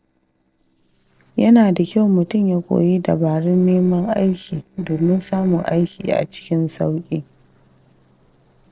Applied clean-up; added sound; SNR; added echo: neural separator model SepFormer DNS4.